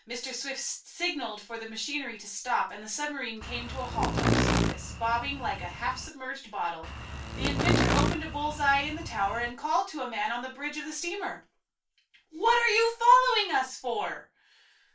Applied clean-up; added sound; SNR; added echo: none; Insect; 0 dB; reverberation time 0.2 s.